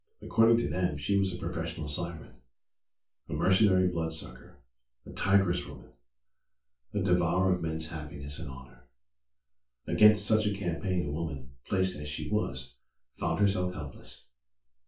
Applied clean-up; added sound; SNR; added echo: none; none; none; reverberation time 0.2 s.